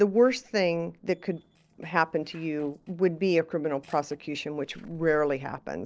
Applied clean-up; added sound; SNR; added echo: neural separator model SepFormer DNS4.